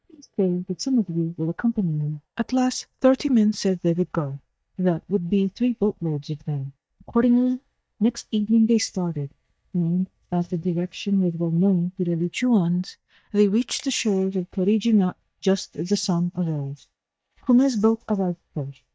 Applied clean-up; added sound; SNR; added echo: neural mask model DeepFilterNet 3.